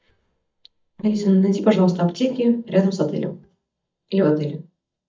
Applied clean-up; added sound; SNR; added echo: neural mask model DeepFilterNet 3.